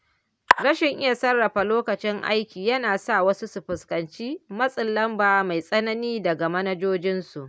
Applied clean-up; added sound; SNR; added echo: none; none; none; none.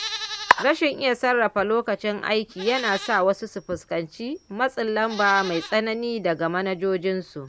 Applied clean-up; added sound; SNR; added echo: none; Livestock, farm animals, working animals; 15 dB; none.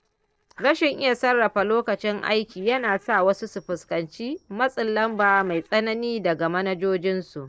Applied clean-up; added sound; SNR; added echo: neural separator model SepFormer DNS4.